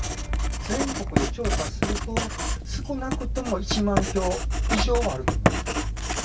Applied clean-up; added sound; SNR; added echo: none; Writing; -4 dB; reverberation time 0.1 s.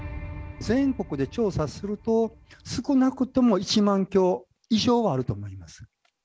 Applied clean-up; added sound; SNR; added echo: none; none; none; none.